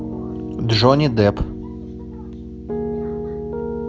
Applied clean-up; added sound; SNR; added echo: none; Piano; 6 dB; none.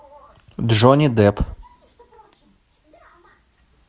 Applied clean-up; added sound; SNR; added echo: none; none; none; none.